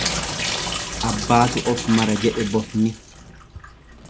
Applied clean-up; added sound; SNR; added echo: none; Drip / Sink (filling or washing); 5 dB; none.